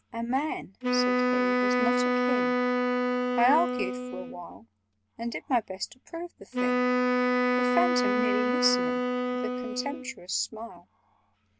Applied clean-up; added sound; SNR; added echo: none; Wind instrument, woodwind instrument; -5 dB; none.